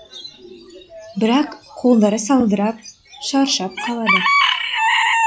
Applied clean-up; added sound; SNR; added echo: classical method log-MMSE.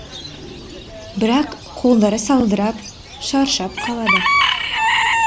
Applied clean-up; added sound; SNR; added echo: none; Bird / Chicken, rooster; 2 dB; none.